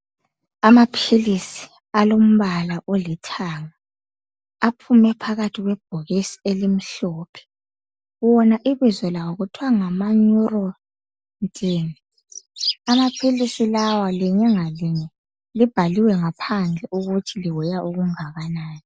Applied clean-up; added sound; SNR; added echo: none; none; none; none.